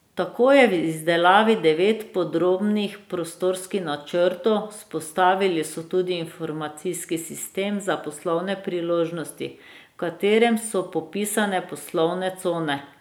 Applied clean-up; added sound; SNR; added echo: none; none; none; none.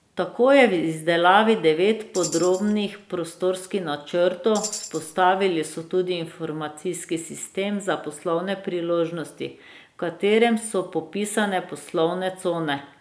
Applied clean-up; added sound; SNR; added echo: none; Tambourine; 8 dB; none.